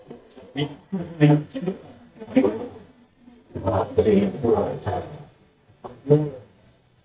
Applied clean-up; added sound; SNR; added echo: neural mask model DeepFilterNet 3.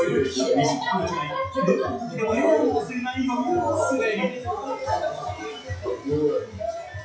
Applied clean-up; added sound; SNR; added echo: classical method WPE with log-MMSE.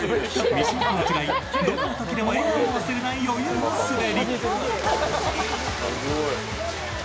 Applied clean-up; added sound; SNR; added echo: none; none; none; none.